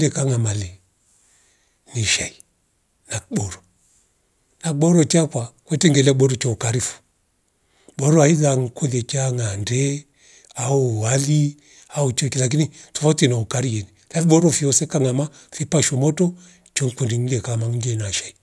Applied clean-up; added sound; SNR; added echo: none; none; none; none.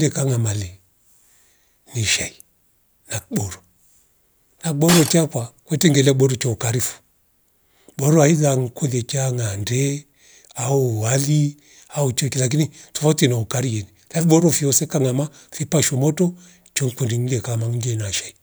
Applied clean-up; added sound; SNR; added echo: none; Shatter; 6 dB; none.